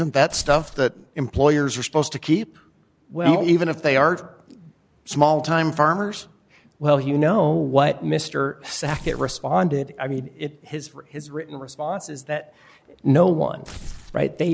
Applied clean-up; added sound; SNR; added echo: none; Tearing; 15 dB; none.